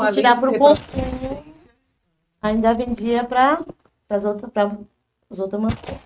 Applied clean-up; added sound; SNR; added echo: neural mask model RNNoise.